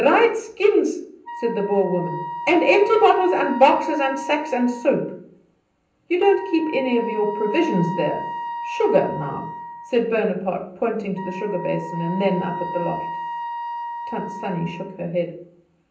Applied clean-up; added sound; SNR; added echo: none; Wind instrument, woodwind instrument; 10 dB; reverberation time 0.6 s.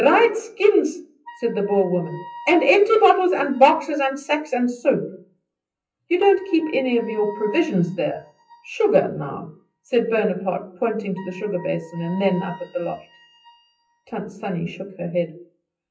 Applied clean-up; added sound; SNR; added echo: classical method WPE with log-MMSE.